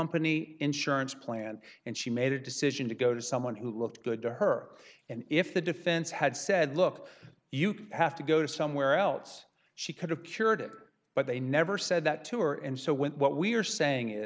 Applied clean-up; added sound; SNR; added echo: none; none; none; none.